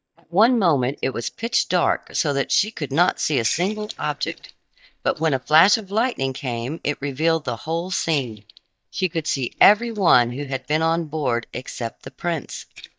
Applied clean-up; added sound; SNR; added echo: neural mask model DeepFilterNet 3.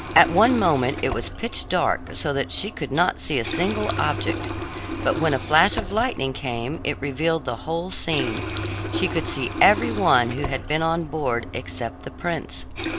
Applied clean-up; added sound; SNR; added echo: none; Water tap, faucet; 7 dB; none.